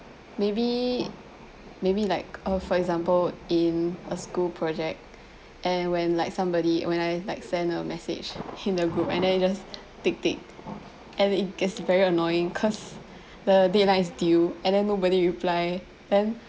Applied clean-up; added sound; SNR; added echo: none; Thunder; 19 dB; none.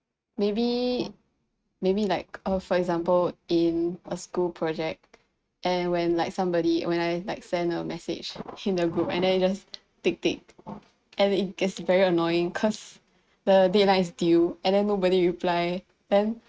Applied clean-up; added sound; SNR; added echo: neural mask model RNNoise.